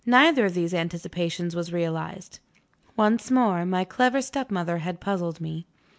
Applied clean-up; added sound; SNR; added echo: none; none; none; none.